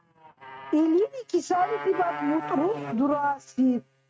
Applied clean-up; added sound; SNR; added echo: neural mask model RNNoise.